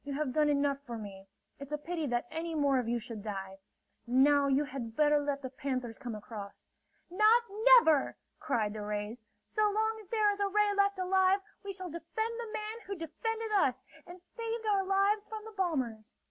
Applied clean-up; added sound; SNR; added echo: none; none; none; none.